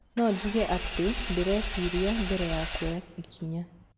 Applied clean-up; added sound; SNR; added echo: none; Engine / Vehicle; 5 dB; none.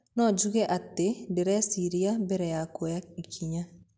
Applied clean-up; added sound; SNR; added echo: none; none; none; none.